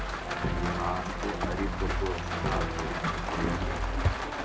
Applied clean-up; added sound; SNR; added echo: none; Rain + Brass instrument; -4 dB; none.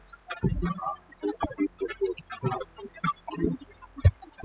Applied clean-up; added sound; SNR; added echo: classical method spectral subtraction.